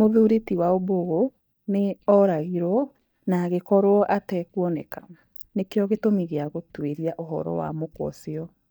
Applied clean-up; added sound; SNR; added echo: neural mask model DeepFilterNet 3.